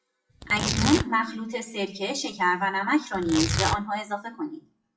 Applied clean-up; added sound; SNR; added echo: classical method WPE with log-MMSE.